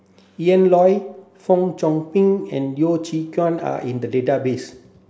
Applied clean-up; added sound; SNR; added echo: none; none; none; none.